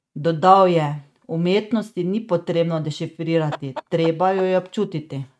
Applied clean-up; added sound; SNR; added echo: neural mask model RNNoise.